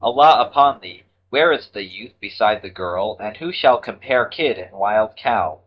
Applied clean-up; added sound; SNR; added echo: neural mask model DeepFilterNet 3.